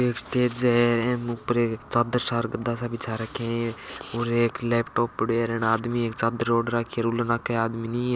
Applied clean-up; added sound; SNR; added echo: none; none; none; none.